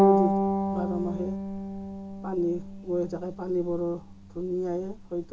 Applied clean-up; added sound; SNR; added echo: none; Bowed string instrument; -3 dB; reverberation time 0.2 s.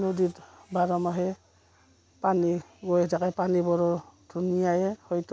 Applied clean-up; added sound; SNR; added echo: none; none; none; none.